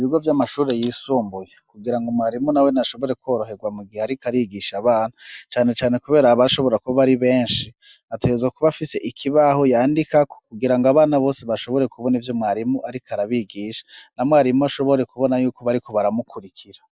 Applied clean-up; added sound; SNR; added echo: none; none; none; none.